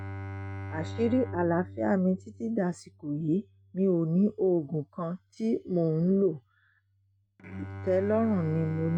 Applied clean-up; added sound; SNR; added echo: neural mask model RNNoise.